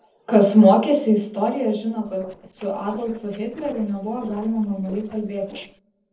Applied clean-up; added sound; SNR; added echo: neural separator model SepFormer DNS4.